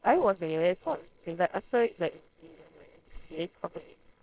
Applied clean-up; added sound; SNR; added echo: neural separator model SepFormer WHAMR!.